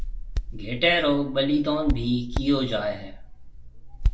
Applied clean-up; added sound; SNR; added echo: none; Hands; 4 dB; reverberation time 0.2 s.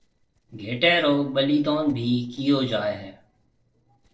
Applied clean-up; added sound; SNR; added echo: neural separator model SepFormer DNS4.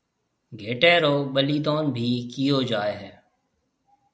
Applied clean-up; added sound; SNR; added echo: none; none; none; none.